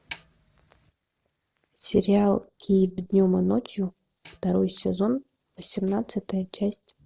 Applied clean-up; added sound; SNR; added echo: neural separator model SepFormer DNS4.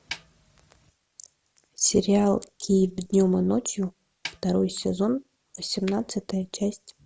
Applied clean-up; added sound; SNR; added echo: none; Snare drum; 16 dB; none.